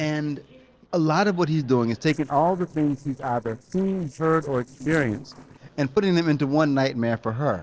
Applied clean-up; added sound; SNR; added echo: neural separator model SepFormer DNS4.